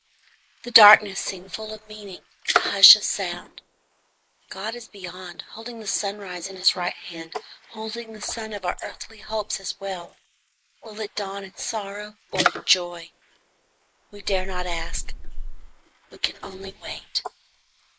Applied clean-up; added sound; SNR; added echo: neural mask model Resemble Enhance denoiser.